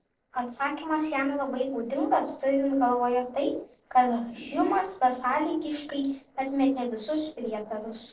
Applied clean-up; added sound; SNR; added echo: neural separator model SepFormer DNS4.